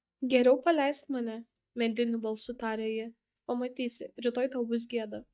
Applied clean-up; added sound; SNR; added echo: neural mask model DeepFilterNet 3.